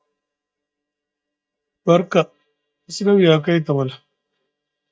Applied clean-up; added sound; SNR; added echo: neural mask model DeepFilterNet 3.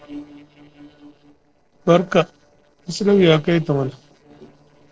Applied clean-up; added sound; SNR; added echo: neural separator model SepFormer DNS4.